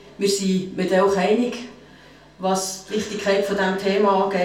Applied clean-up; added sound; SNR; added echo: none; none; none; reverberation time 0.4 s.